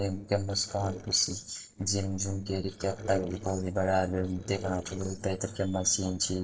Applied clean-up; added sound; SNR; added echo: neural separator model SepFormer DNS4.